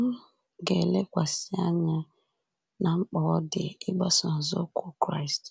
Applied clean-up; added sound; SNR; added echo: none; none; none; none.